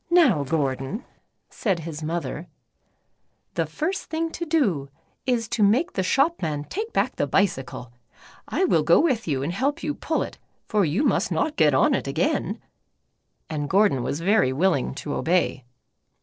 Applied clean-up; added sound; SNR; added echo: neural separator model SepFormer DNS4.